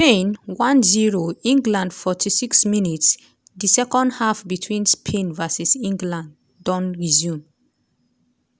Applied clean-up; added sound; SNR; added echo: none; none; none; none.